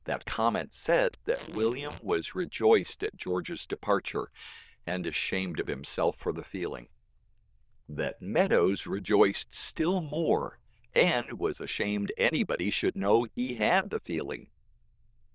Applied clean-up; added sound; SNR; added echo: neural diffusion model UNIVERSE++.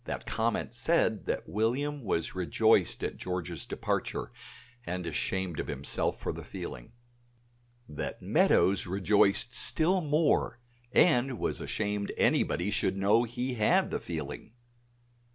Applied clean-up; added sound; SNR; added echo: none; none; none; none.